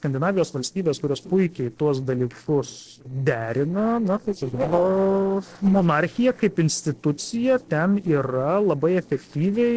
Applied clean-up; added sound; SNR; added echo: neural separator model SepFormer DNS4.